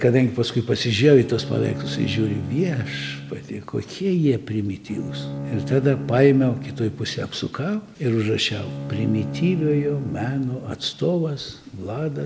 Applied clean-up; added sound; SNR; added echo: none; Bowed string instrument; 10 dB; none.